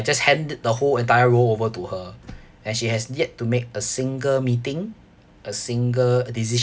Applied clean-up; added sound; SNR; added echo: none; none; none; none.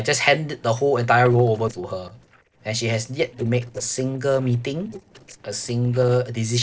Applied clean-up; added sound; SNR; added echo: neural separator model SepFormer DNS4.